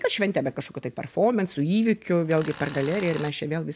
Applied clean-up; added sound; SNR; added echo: none; Tools; 13 dB; none.